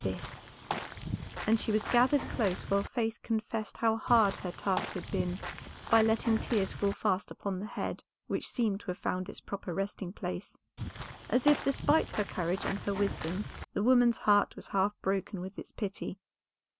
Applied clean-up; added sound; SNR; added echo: none; Walk, footsteps / Bird vocalization, bird call, bird song; 8 dB; none.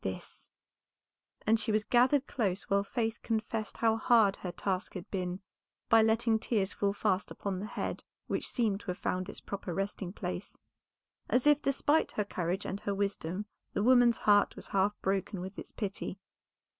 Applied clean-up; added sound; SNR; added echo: none; none; none; none.